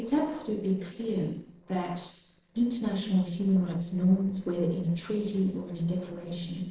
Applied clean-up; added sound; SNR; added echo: neural separator model SepFormer DNS4.